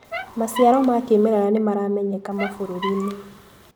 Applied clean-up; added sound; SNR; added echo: none; Squeak; 13 dB; none.